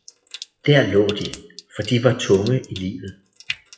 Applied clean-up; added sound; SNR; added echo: classical method WPE with log-MMSE.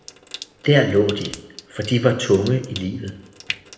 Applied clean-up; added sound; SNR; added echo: none; Trickle, dribble / Sink (filling or washing) / Water tap, faucet; 16 dB; reverberation time 0.9 s.